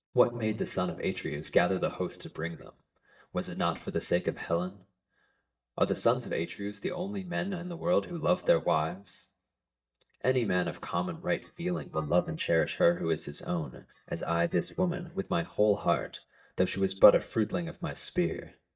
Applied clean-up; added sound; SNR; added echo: neural mask model DeepFilterNet 3.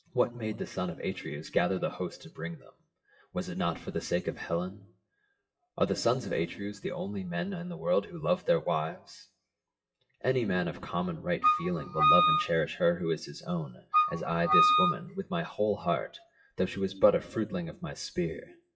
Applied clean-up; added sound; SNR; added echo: classical method WPE with log-MMSE.